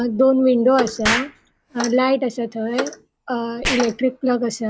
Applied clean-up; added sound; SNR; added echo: none; Clock + Explosion; 9 dB; none.